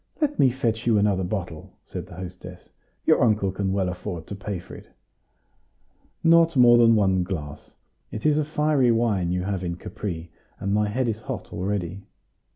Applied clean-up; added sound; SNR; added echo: none; none; none; none.